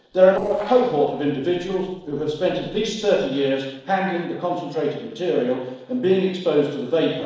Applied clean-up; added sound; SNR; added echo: neural separator model SepFormer DNS4.